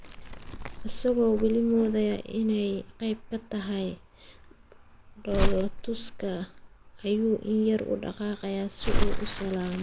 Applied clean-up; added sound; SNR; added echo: none; Crumpling, crinkling; 2 dB; none.